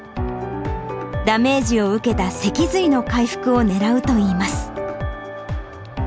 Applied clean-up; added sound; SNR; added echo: none; none; none; none.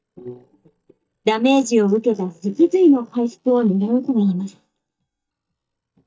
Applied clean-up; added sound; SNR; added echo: neural mask model DeepFilterNet 3.